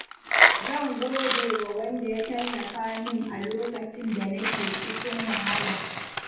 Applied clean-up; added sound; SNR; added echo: none; Coin (dropping); -2 dB; reverberation time 0.8 s.